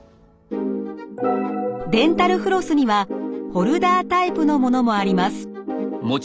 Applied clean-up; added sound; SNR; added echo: none; none; none; none.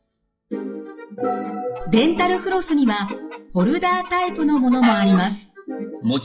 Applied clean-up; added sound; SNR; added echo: classical method WPE with log-MMSE.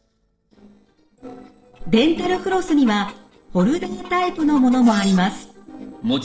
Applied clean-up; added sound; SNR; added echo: neural separator model SepFormer DNS4.